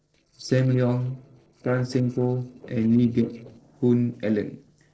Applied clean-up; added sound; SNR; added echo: neural separator model SepFormer DNS4.